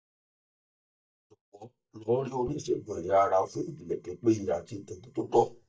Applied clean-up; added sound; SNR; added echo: neural mask model DeepFilterNet 3.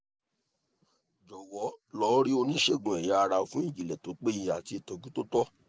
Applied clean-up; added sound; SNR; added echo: none; none; none; none.